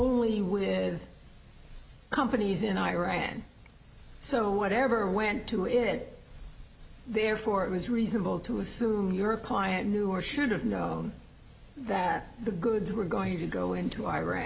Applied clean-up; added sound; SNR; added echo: none; none; none; none.